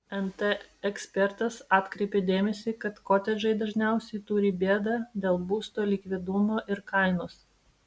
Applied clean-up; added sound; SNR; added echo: none; none; none; none.